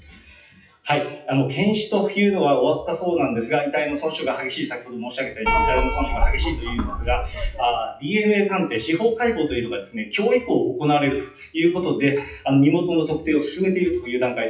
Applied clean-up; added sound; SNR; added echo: classical method WPE with log-MMSE.